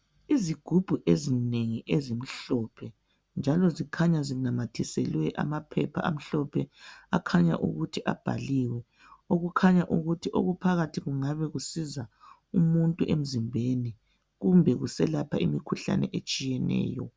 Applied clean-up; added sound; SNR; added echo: none; none; none; none.